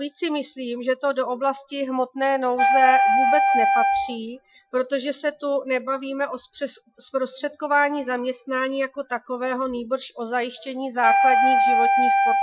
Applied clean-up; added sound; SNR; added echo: classical method Wiener filter.